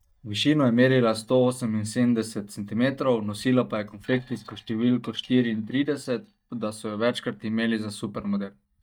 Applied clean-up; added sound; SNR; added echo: neural mask model DeepFilterNet 3.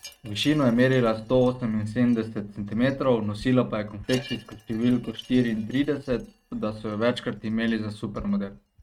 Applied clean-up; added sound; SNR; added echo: neural mask model RNNoise.